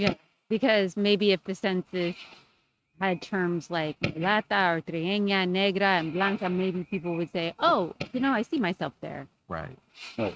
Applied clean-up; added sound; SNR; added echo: neural mask model RNNoise.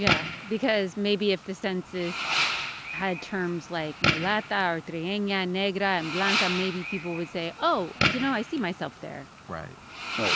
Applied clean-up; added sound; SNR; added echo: none; Fireworks; 3 dB; none.